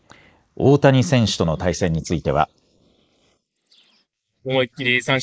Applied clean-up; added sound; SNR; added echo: neural mask model Resemble Enhance denoiser.